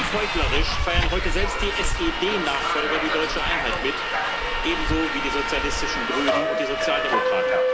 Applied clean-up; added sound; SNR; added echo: none; Subway, metro, underground; -4 dB; reverberation time 0.3 s.